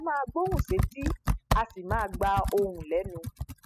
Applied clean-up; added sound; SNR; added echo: classical method spectral subtraction.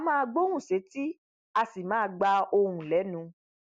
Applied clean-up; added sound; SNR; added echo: none; none; none; none.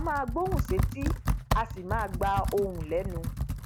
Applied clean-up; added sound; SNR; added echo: none; Computer keyboard; -1 dB; none.